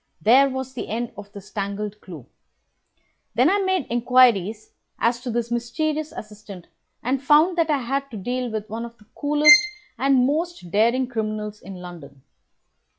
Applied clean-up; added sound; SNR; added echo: classical method log-MMSE.